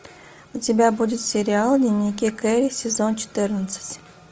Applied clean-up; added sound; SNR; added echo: none; none; none; none.